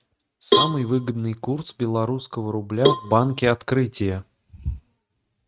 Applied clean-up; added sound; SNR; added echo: neural mask model RNNoise.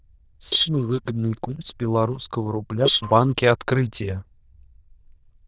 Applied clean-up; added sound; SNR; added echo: neural diffusion model UNIVERSE++.